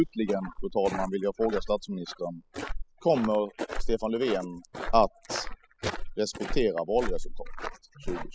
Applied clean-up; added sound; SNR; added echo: classical method spectral subtraction.